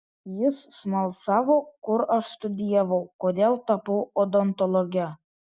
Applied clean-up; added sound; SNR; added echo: none; none; none; none.